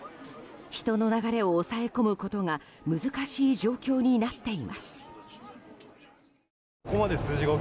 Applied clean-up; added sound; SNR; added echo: none; none; none; none.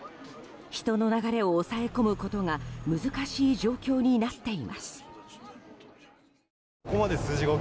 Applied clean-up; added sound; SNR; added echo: none; Car; 14 dB; none.